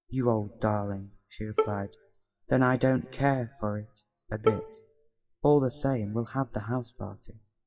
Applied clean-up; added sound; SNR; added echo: classical method WPE with log-MMSE.